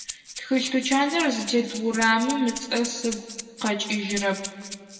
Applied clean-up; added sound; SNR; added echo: none; Rattle (instrument); 13 dB; reverberation time 1.6 s.